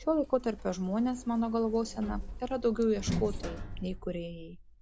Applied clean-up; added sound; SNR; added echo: none; Sliding door; 8 dB; none.